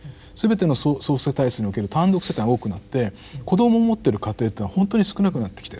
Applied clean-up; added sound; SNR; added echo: none; none; none; none.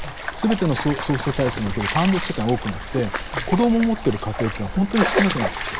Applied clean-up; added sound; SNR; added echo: none; Stream; 4 dB; none.